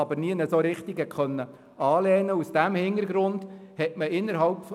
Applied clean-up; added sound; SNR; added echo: none; none; none; none.